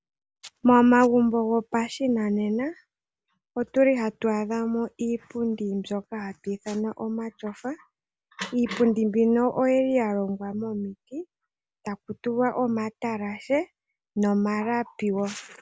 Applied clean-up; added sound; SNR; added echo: none; none; none; none.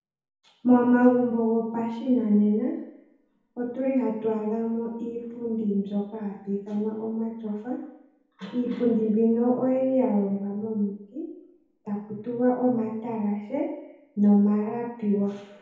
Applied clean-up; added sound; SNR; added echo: none; none; none; reverberation time 1.9 s.